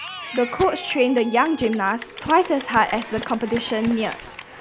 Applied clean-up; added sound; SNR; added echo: none; Tools + Cheering / Clapping; 13 dB; none.